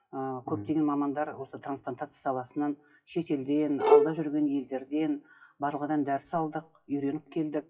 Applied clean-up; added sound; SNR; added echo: classical method WPE with log-MMSE.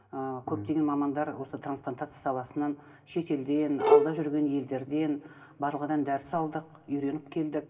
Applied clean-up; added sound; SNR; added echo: none; Bowed string instrument; -5 dB; reverberation time 2.7 s.